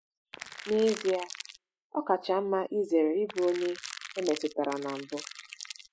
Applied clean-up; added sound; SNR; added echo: classical method spectral subtraction.